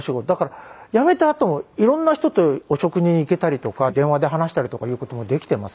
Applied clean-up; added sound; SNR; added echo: neural mask model Resemble Enhance denoiser.